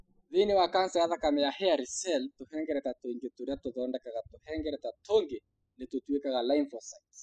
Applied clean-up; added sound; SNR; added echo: classical method spectral subtraction.